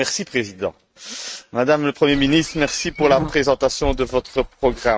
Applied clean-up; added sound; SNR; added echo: neural mask model RNNoise.